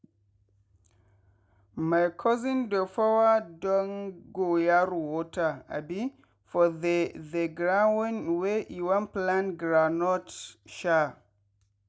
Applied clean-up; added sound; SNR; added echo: none; none; none; none.